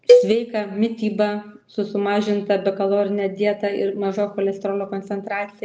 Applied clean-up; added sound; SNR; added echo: none; Cowbell; -3 dB; none.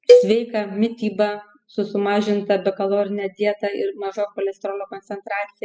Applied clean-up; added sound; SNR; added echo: classical method spectral subtraction.